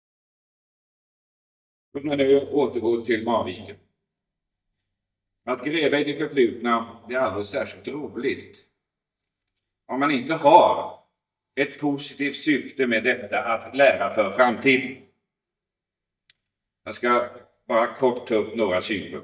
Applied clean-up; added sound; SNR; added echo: neural mask model DeepFilterNet 3.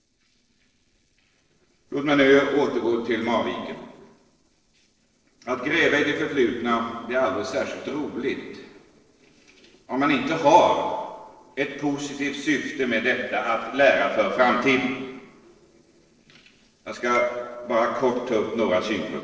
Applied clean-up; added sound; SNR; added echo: neural separator model SepFormer DNS4.